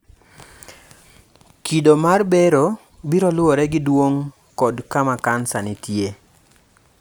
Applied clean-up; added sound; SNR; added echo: none; none; none; none.